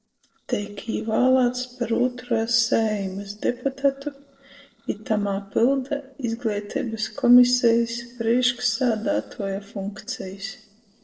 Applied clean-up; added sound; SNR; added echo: neural separator model SepFormer DNS4.